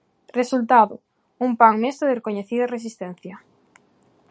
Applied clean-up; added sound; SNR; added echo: none; none; none; none.